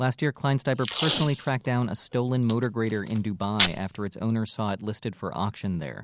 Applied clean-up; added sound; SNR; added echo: none; Packing tape, duct tape; 4 dB; none.